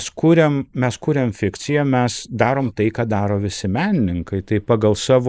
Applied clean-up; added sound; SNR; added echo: neural mask model Resemble Enhance denoiser.